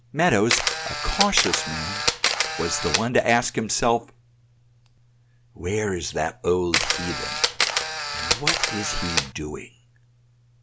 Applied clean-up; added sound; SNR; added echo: none; Camera; -2 dB; none.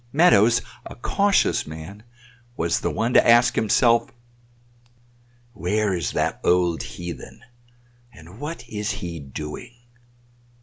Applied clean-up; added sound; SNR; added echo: none; none; none; none.